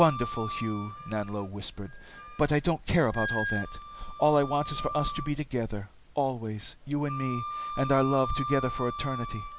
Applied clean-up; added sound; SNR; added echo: none; Wind instrument, woodwind instrument; 9 dB; none.